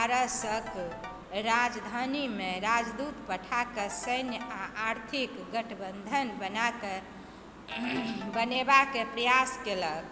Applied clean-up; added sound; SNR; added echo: none; Ringtone / Keyboard (musical); 16 dB; none.